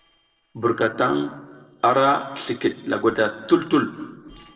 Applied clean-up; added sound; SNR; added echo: neural separator model SepFormer DNS4.